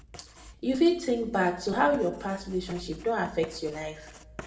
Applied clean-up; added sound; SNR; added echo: none; Writing; 18 dB; reverberation time 0.6 s.